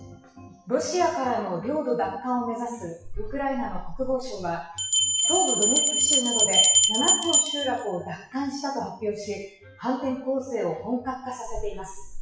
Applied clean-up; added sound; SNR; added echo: classical method WPE with log-MMSE.